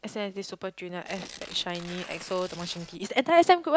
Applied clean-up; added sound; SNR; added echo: none; Tearing; 18 dB; none.